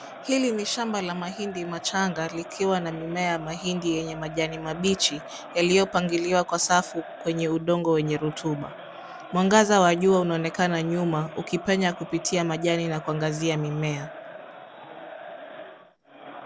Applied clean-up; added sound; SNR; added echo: none; Crowd; 15 dB; none.